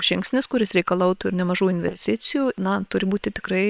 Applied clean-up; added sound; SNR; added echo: neural separator model SepFormer WHAM!.